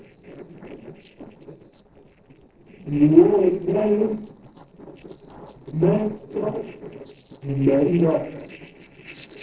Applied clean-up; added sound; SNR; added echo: neural separator model SepFormer DNS4.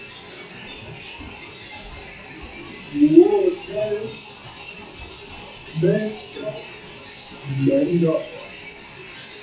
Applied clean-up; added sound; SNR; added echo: classical method WPE with log-MMSE.